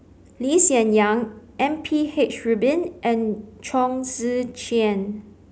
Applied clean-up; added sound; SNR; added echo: none; none; none; none.